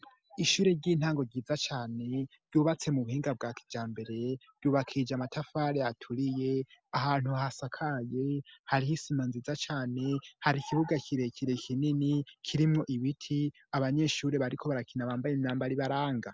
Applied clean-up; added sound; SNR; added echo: none; none; none; none.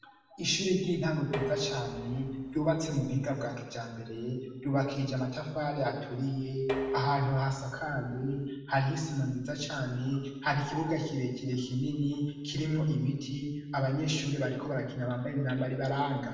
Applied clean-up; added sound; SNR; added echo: none; Dishes, pots, and pans; 9 dB; reverberation time 1.1 s.